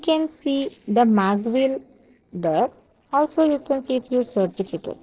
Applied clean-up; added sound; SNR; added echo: neural separator model SepFormer DNS4.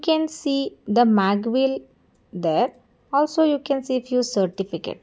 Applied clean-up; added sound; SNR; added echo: none; none; none; none.